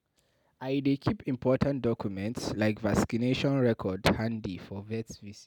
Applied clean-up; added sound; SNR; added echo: none; none; none; none.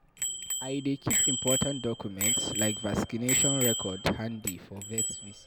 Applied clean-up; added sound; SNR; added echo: none; Bicycle bell; -1 dB; none.